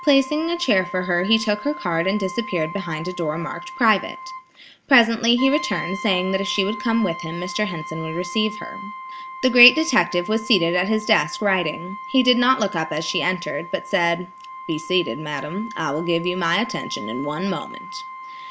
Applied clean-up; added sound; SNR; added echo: none; Brass instrument; 12 dB; none.